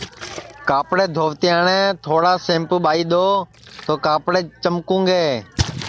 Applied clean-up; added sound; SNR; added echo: none; Splash, splatter; 15 dB; none.